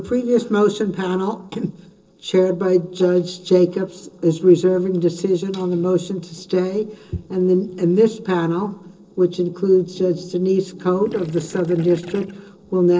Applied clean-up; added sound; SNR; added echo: neural separator model SepFormer DNS4.